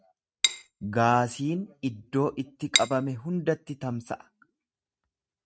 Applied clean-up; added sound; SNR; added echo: neural mask model RNNoise.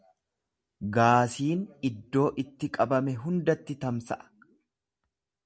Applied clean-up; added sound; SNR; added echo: none; none; none; none.